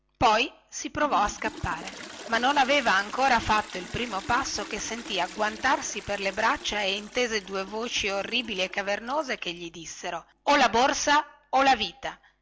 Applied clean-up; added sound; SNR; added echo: none; Toilet flush; 17 dB; none.